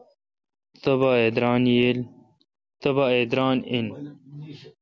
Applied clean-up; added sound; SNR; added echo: none; none; none; none.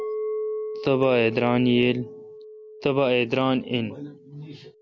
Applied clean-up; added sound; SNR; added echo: none; Chink, clink; 10 dB; none.